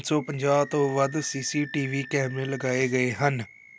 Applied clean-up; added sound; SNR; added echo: none; Animal; 18 dB; none.